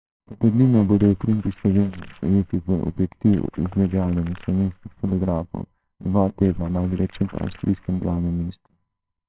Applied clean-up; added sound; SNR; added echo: neural separator model SepFormer WHAMR!.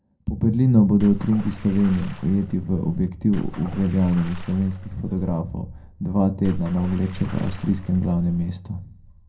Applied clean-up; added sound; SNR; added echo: none; Water / Splash, splatter; 12 dB; reverberation time 0.2 s.